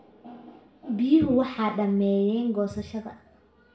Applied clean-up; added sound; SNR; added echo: none; none; none; reverberation time 0.4 s.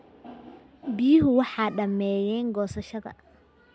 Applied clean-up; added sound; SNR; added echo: none; none; none; none.